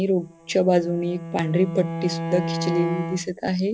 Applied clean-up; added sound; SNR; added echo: none; Bowed string instrument; 7 dB; none.